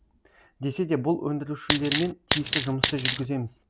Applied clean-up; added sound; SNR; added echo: none; Coin (dropping); -2 dB; none.